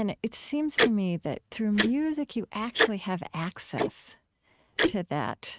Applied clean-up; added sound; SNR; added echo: neural mask model RNNoise.